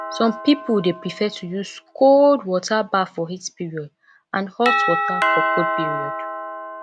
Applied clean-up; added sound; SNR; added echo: none; Doorbell; 5 dB; none.